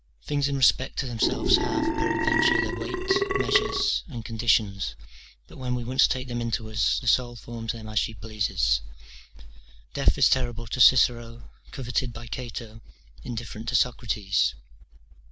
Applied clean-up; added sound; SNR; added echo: none; Burping, eructation; -1 dB; none.